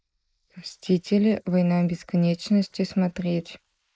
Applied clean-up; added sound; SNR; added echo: neural mask model Resemble Enhance denoiser.